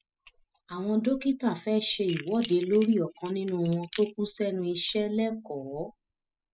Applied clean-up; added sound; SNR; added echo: classical method spectral subtraction.